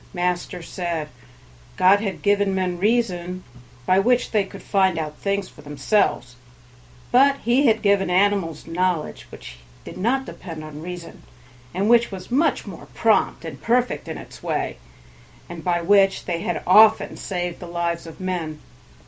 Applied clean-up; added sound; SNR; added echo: none; none; none; none.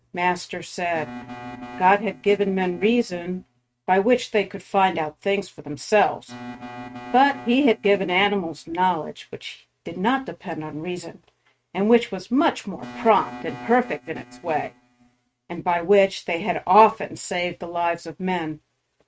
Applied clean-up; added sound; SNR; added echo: neural mask model RNNoise.